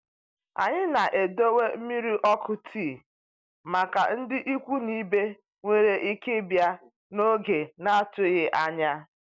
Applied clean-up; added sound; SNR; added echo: none; none; none; none.